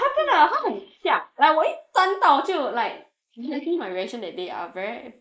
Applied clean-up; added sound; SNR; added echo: neural mask model Resemble Enhance denoiser.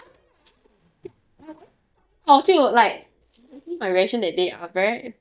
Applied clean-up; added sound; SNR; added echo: neural mask model DeepFilterNet 3.